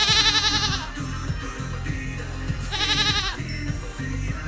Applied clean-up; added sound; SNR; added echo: none; Livestock, farm animals, working animals; -2 dB; reverberation time 0.8 s.